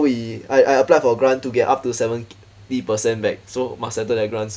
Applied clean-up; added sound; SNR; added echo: none; none; none; none.